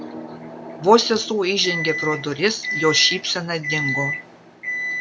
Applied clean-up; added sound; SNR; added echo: none; Microwave oven; 6 dB; none.